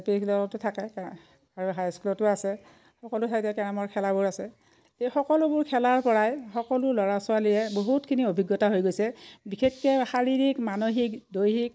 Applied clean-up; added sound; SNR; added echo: none; none; none; none.